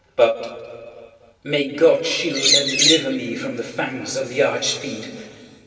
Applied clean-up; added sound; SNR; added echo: none; Bird; -4 dB; reverberation time 2.7 s.